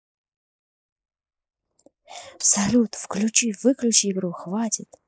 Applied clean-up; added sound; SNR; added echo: neural mask model Resemble Enhance denoiser.